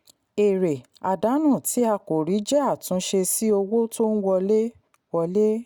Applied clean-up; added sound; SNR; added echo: none; none; none; none.